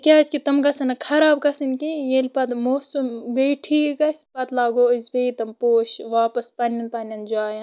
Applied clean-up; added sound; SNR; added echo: none; none; none; none.